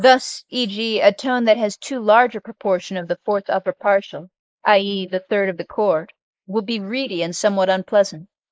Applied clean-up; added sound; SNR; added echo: neural mask model Resemble Enhance denoiser.